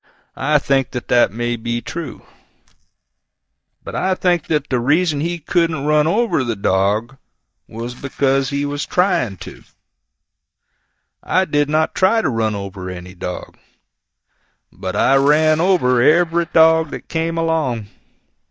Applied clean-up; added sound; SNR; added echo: neural mask model DeepFilterNet 3.